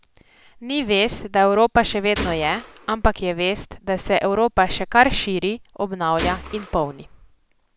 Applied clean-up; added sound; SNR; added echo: none; Gunshot, gunfire; 11 dB; none.